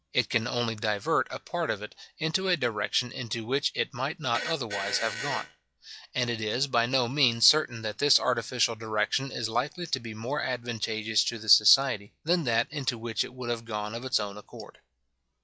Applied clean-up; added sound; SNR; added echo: classical method log-MMSE.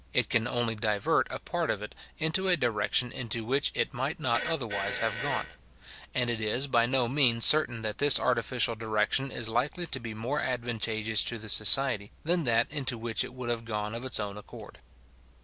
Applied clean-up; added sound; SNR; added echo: none; Fart; 8 dB; none.